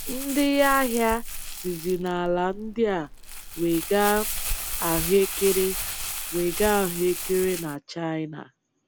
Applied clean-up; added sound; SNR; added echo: none; Crumpling, crinkling; 7 dB; none.